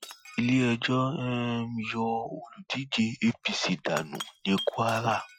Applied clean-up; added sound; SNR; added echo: classical method Wiener filter.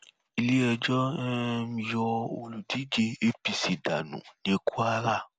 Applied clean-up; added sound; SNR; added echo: none; none; none; none.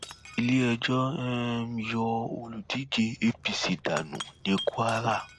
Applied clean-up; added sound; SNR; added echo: none; Shatter / Crushing; 17 dB; none.